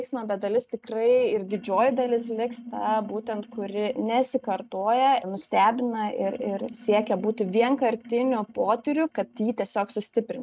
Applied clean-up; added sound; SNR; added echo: neural mask model RNNoise.